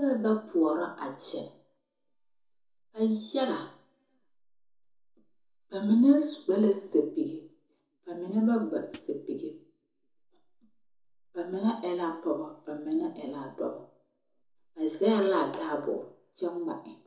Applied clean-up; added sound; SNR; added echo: none; Hi-hat; 17 dB; reverberation time 0.7 s.